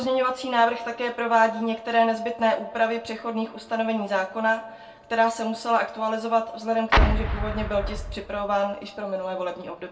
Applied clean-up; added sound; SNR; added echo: none; Explosion; -1 dB; reverberation time 0.2 s.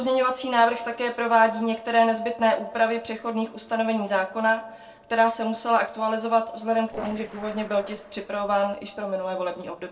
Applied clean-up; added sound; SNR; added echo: neural separator model SepFormer DNS4.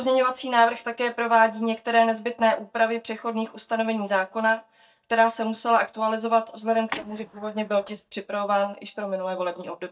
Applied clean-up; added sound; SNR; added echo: neural mask model DeepFilterNet 3.